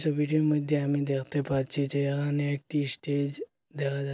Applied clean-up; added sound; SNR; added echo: none; none; none; none.